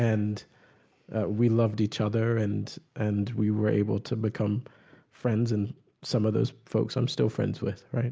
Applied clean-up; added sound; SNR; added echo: none; none; none; none.